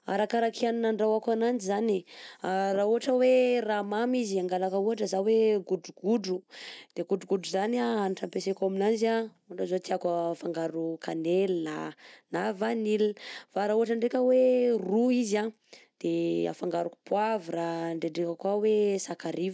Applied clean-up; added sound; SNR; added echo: none; none; none; none.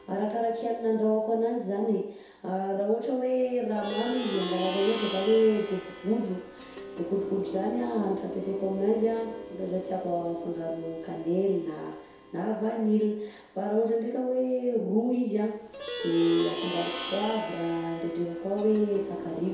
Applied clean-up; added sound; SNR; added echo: none; Plucked string instrument; 11 dB; reverberation time 0.7 s.